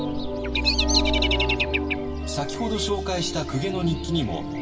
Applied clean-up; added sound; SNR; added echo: none; Bird vocalization, bird call, bird song; 5 dB; reverberation time 2.0 s.